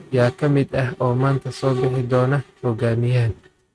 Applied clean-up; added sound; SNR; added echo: neural mask model RNNoise.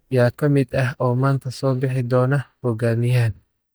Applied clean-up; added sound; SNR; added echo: neural mask model DeepFilterNet 3.